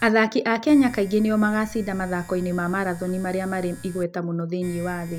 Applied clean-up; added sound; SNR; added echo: none; Domestic sounds, home sounds; 20 dB; none.